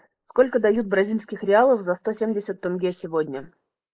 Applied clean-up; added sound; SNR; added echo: neural mask model Resemble Enhance denoiser.